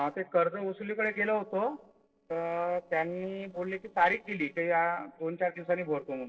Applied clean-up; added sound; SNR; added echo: neural separator model SepFormer DNS4.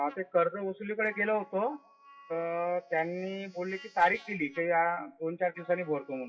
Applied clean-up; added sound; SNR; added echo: classical method WPE with log-MMSE.